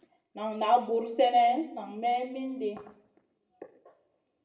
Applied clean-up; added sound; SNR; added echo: none; none; none; reverberation time 0.7 s.